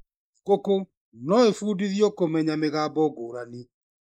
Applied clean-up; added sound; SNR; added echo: neural mask model Resemble Enhance denoiser.